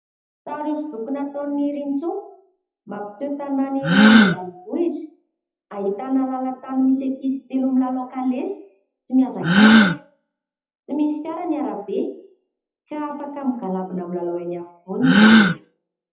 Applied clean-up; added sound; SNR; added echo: classical method WPE with log-MMSE.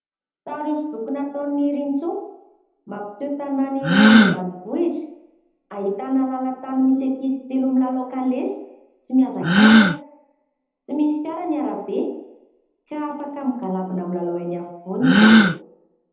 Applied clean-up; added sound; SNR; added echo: none; Gasp; -2 dB; reverberation time 0.8 s.